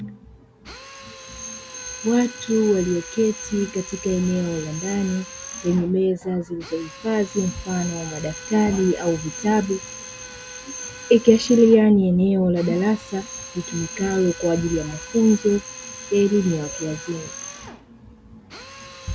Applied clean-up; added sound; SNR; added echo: none; Drill; 15 dB; none.